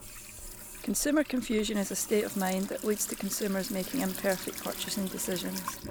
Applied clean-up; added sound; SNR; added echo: none; Sink (filling or washing) / Water tap, faucet; 10 dB; none.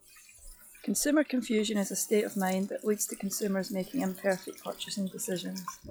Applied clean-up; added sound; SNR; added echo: classical method log-MMSE.